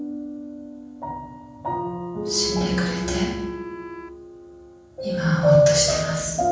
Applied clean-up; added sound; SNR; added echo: none; Wind instrument, woodwind instrument; 18 dB; reverberation time 1.2 s.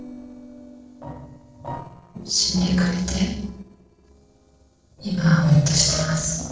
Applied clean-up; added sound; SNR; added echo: neural separator model SepFormer DNS4.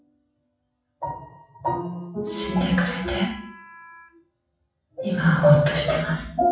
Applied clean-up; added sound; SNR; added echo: classical method WPE with log-MMSE.